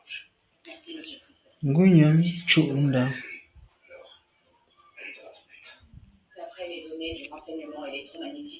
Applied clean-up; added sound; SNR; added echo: none; none; none; none.